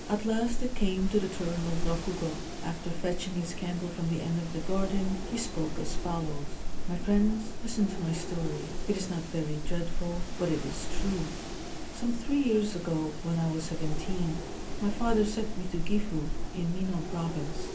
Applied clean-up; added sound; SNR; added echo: none; Wind; 0 dB; reverberation time 0.3 s.